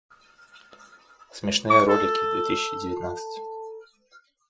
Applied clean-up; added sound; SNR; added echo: classical method Wiener filter.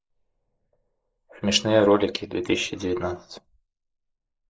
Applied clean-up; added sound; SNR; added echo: neural mask model Resemble Enhance denoiser.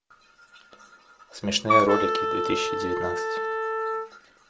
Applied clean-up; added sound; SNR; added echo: none; Wind instrument, woodwind instrument; -4 dB; none.